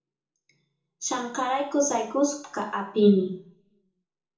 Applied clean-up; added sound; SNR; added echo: none; none; none; reverberation time 0.8 s.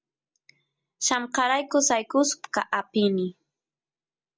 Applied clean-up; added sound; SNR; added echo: none; none; none; none.